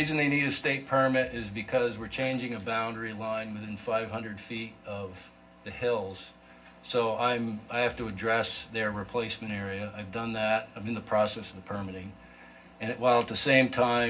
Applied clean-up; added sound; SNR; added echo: none; none; none; reverberation time 0.4 s.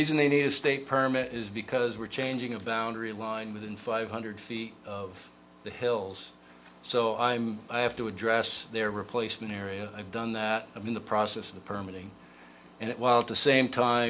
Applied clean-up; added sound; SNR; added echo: none; none; none; none.